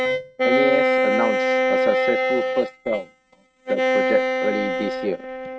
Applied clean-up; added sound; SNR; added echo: neural mask model RNNoise.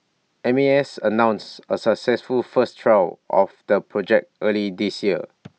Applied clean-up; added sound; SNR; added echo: none; none; none; none.